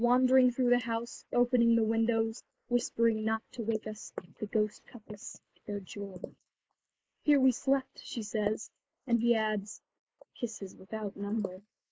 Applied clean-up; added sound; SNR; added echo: neural mask model Resemble Enhance denoiser.